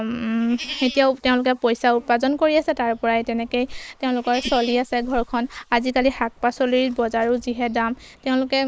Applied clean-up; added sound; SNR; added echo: neural mask model Resemble Enhance denoiser.